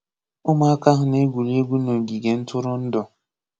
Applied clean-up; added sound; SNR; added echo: none; none; none; none.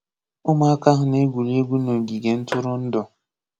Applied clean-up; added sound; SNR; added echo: none; Tap / Hammer; 14 dB; none.